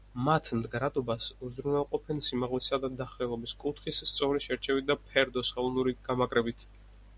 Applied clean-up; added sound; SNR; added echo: none; none; none; none.